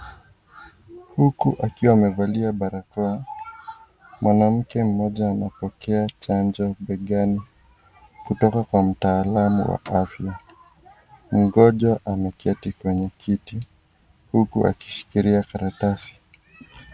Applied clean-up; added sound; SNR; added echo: none; none; none; none.